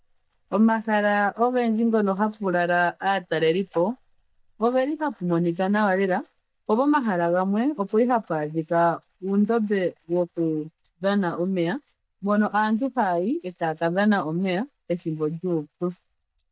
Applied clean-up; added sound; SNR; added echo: neural mask model DeepFilterNet 3.